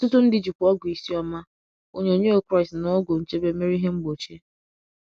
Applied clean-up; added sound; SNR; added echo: none; none; none; none.